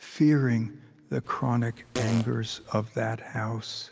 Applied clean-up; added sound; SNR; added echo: none; Fart; 11 dB; none.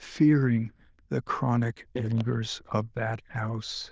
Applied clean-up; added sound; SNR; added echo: neural diffusion model UNIVERSE++.